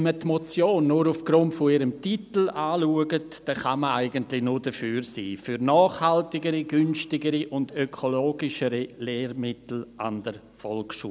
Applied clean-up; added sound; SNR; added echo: none; none; none; none.